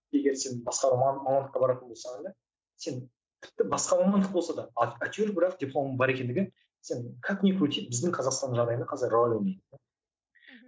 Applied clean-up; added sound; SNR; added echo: none; none; none; none.